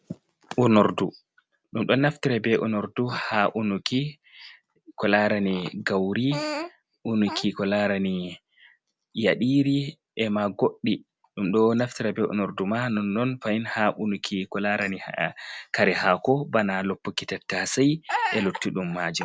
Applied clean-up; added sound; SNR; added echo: none; none; none; none.